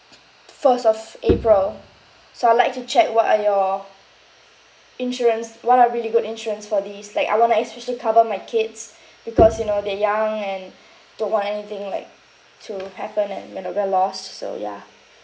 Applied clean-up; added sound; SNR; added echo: none; Bowed string instrument; 7 dB; none.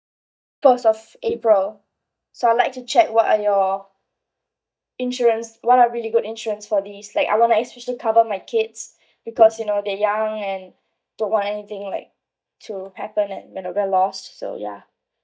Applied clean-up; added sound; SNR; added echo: neural mask model DeepFilterNet 3.